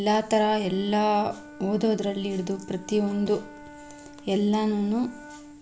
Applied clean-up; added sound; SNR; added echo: none; Wind instrument, woodwind instrument; 20 dB; none.